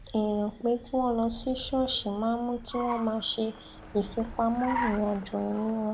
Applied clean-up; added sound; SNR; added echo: none; Car; 11 dB; none.